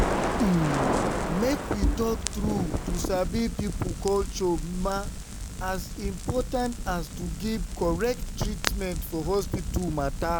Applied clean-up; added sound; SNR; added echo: none; Crackle; 1 dB; none.